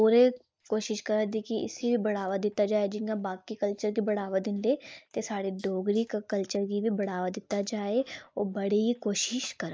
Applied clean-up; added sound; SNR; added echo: neural mask model Resemble Enhance denoiser.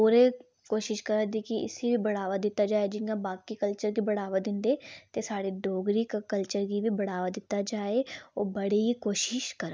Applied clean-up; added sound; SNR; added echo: none; none; none; none.